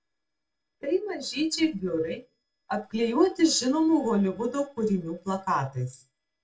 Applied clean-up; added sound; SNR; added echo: neural separator model SepFormer DNS4.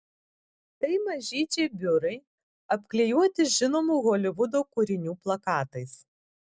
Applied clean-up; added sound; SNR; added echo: none; none; none; none.